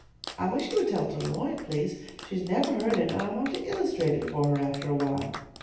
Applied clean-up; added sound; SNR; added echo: none; Clapping; 15 dB; reverberation time 0.9 s.